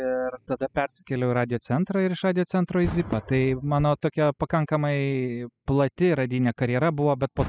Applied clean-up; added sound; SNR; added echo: classical method spectral subtraction.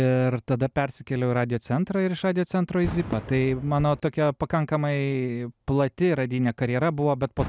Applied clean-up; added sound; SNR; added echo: none; Fireworks; 17 dB; none.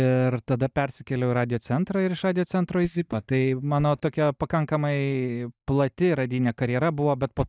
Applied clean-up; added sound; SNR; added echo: neural mask model DeepFilterNet 3.